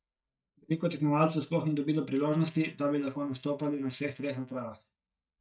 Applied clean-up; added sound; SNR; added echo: neural mask model DeepFilterNet 3.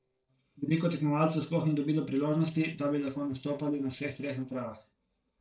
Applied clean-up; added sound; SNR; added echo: neural separator model SepFormer DNS4.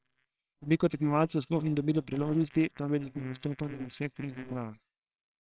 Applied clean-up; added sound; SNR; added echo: neural separator model SepFormer WHAMR!.